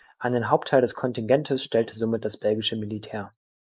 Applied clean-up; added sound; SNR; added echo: neural mask model Resemble Enhance denoiser.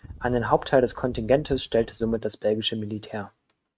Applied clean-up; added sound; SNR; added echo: neural mask model RNNoise.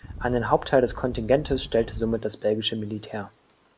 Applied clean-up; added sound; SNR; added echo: none; Wind; 12 dB; none.